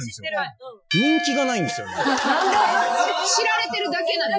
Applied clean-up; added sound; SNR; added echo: classical method Wiener filter.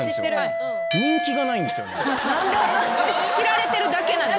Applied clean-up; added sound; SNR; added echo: none; Wind instrument, woodwind instrument; 4 dB; none.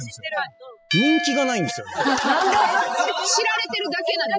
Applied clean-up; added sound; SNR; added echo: classical method spectral subtraction.